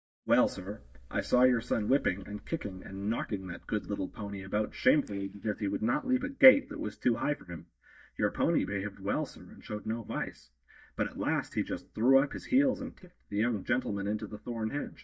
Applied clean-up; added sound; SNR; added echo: neural mask model DeepFilterNet 3.